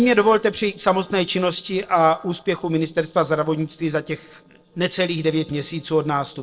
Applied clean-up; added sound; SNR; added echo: neural separator model SepFormer DNS4.